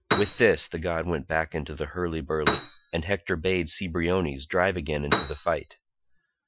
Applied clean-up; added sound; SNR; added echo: classical method Wiener filter.